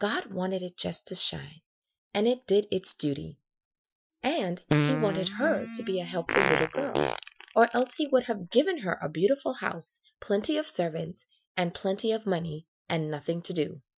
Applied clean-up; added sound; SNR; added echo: classical method Wiener filter.